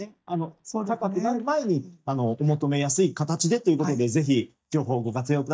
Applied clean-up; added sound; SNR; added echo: neural mask model DeepFilterNet 3.